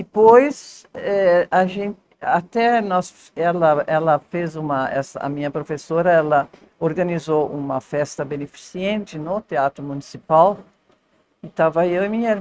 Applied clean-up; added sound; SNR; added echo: neural mask model RNNoise.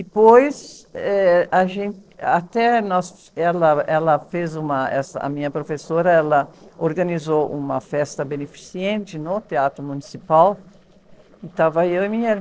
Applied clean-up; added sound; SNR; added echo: neural separator model SepFormer DNS4.